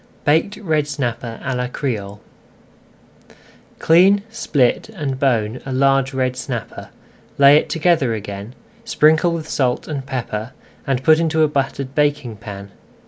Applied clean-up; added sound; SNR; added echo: none; none; none; none.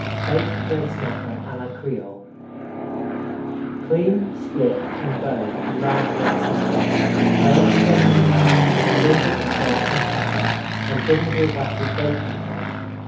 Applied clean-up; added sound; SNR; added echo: none; Fixed-wing aircraft, airplane; -4 dB; reverberation time 0.5 s.